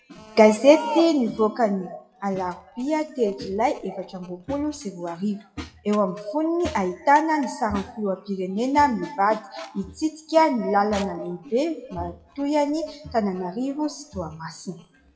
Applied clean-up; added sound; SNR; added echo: classical method WPE with log-MMSE.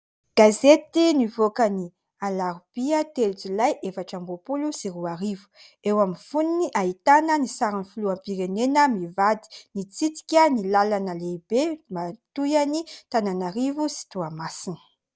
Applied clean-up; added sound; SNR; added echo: none; none; none; none.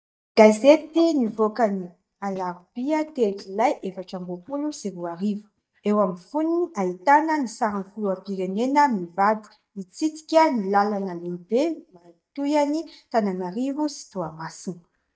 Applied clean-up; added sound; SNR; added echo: neural mask model DeepFilterNet 3.